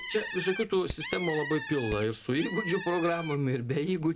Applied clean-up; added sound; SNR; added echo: none; Bird + Hammer; 10 dB; none.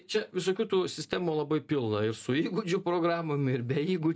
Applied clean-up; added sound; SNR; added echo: none; none; none; none.